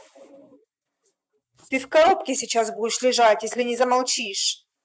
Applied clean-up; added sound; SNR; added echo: neural mask model RNNoise.